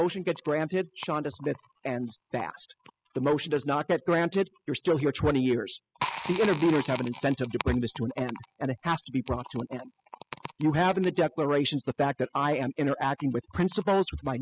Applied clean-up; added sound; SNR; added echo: classical method spectral subtraction.